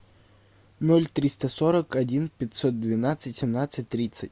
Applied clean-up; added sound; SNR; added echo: none; none; none; none.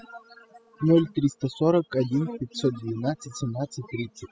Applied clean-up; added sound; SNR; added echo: classical method spectral subtraction.